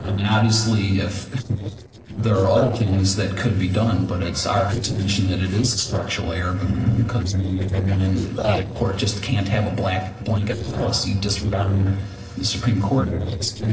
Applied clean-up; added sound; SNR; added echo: neural separator model SepFormer DNS4.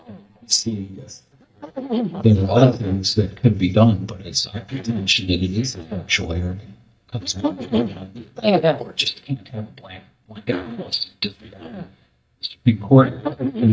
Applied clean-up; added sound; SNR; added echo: neural mask model DeepFilterNet 3.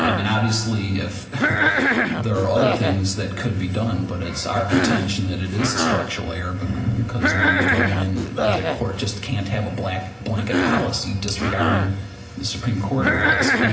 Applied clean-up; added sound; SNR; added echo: none; Cough; 1 dB; reverberation time 0.4 s.